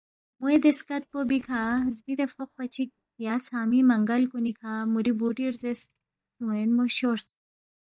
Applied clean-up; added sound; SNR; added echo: neural mask model DeepFilterNet 3.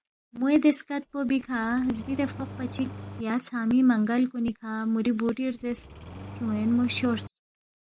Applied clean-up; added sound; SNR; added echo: none; Engine starting; 14 dB; none.